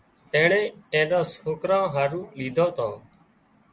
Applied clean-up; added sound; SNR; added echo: none; none; none; none.